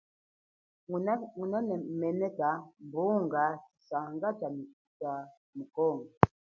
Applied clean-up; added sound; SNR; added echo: none; none; none; none.